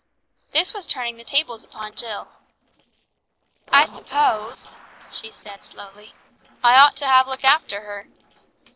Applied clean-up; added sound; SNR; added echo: neural separator model SepFormer DNS4.